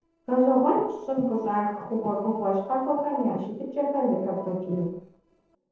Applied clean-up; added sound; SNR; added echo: neural separator model SepFormer DNS4.